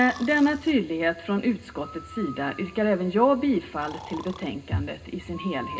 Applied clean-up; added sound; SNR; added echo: none; Breathing; 18 dB; reverberation time 0.2 s.